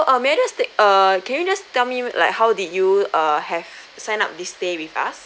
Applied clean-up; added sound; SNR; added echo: none; none; none; none.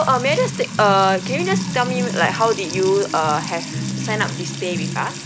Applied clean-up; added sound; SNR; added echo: none; Trickle, dribble / Water tap, faucet / Music; 5 dB; none.